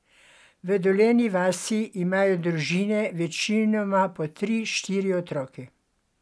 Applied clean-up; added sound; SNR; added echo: none; none; none; none.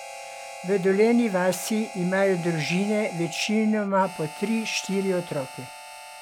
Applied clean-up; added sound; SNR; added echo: none; Harmonica; 14 dB; none.